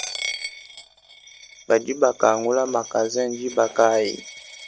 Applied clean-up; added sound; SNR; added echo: none; Coin (dropping); 14 dB; none.